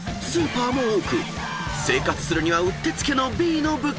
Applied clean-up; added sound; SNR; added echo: none; none; none; none.